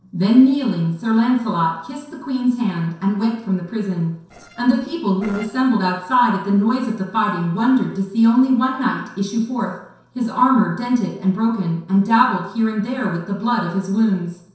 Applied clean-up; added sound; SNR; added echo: neural separator model SepFormer DNS4.